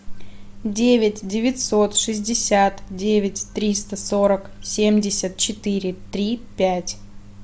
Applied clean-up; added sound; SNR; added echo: none; none; none; none.